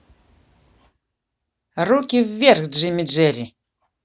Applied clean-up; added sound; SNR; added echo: none; none; none; none.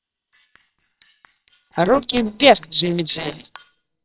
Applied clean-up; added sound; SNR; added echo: neural separator model SepFormer WHAMR!.